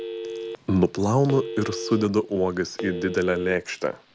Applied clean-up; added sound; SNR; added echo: none; Telephone; 10 dB; none.